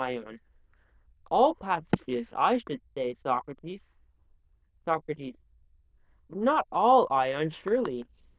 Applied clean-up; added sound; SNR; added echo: neural diffusion model UNIVERSE++.